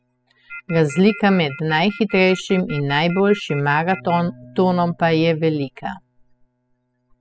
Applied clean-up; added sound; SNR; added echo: classical method spectral subtraction.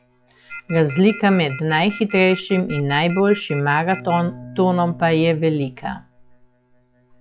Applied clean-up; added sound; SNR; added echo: classical method log-MMSE.